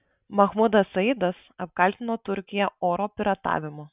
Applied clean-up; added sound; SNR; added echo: none; none; none; none.